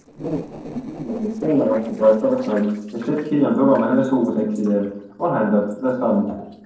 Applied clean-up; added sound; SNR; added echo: neural separator model SepFormer DNS4.